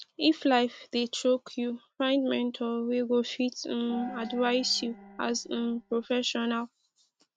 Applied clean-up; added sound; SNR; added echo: neural mask model RNNoise.